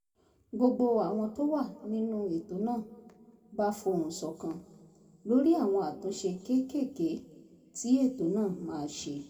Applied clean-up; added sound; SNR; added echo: none; none; none; reverberation time 1.6 s.